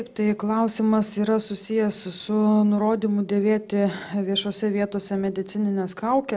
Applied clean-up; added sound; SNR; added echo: none; none; none; none.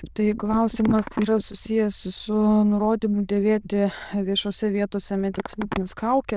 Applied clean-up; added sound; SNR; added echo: neural diffusion model UNIVERSE++.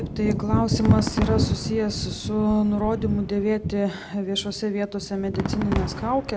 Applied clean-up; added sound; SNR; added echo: none; Fireworks + Thunder / Wind; 2 dB; none.